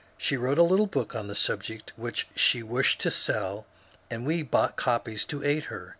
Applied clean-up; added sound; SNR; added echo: none; none; none; none.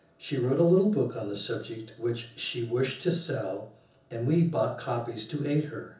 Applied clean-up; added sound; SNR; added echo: none; none; none; reverberation time 0.6 s.